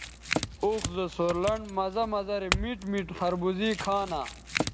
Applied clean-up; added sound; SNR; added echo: none; Chink, clink / Domestic sounds, home sounds; 5 dB; none.